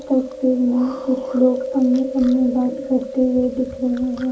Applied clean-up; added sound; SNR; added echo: none; Chewing, mastication; 10 dB; reverberation time 0.3 s.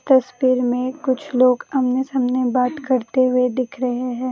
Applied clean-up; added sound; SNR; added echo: none; none; none; none.